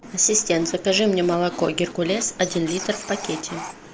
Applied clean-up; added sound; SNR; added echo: none; Squeak; 14 dB; none.